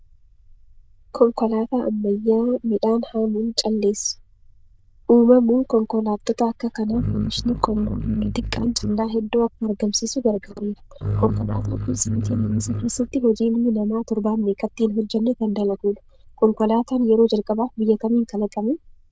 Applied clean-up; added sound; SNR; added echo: neural diffusion model UNIVERSE++.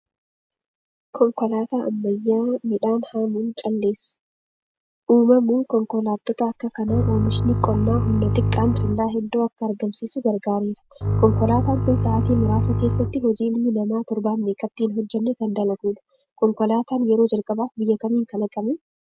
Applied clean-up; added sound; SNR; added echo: none; Bowed string instrument; 0 dB; none.